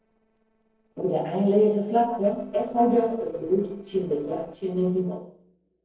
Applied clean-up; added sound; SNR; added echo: neural separator model SepFormer DNS4.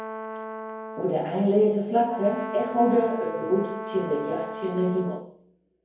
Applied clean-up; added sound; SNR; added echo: none; Brass instrument; 10 dB; reverberation time 0.9 s.